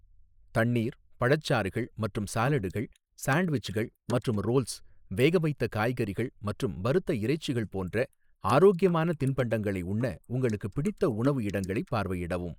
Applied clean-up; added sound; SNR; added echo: neural mask model Resemble Enhance denoiser.